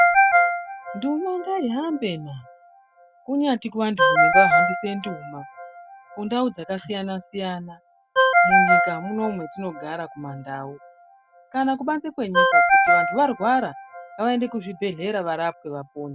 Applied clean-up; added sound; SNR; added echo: none; Ringtone; -4 dB; none.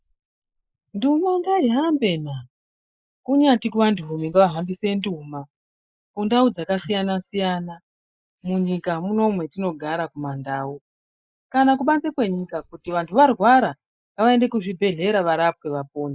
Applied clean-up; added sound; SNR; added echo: neural mask model Resemble Enhance denoiser.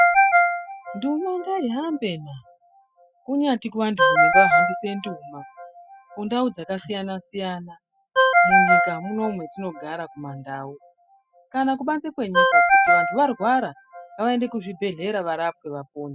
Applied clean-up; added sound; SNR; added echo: classical method spectral subtraction.